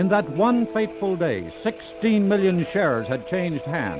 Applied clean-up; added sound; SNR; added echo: none; none; none; none.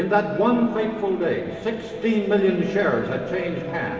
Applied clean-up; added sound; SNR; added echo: none; none; none; reverberation time 2.7 s.